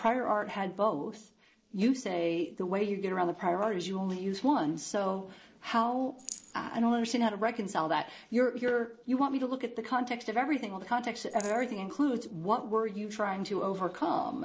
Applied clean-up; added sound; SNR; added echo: neural separator model SepFormer DNS4.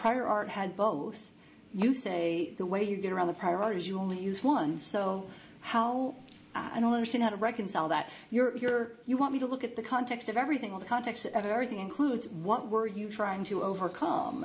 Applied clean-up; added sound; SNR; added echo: none; Rattle; 15 dB; none.